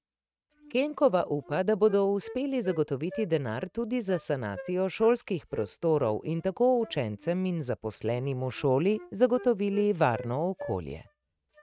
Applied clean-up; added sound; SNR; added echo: neural mask model RNNoise.